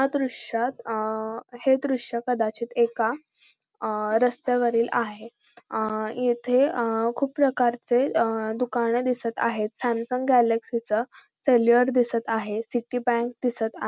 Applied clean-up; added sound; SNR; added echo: none; none; none; none.